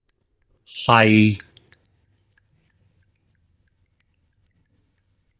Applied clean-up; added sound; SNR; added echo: neural mask model DeepFilterNet 3.